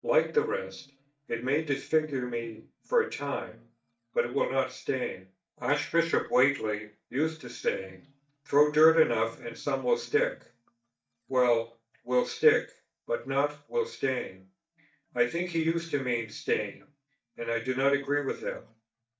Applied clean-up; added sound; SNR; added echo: neural mask model DeepFilterNet 3.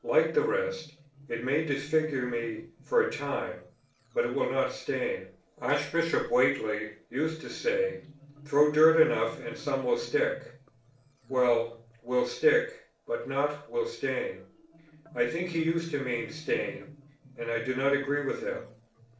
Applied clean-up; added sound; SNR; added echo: neural separator model SepFormer DNS4.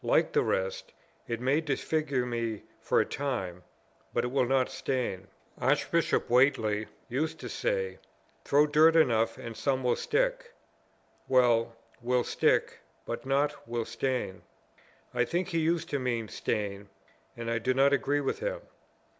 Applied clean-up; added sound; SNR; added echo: none; none; none; none.